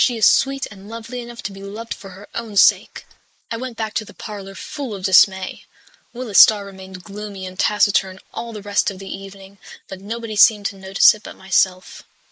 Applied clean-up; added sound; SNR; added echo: neural mask model Resemble Enhance denoiser.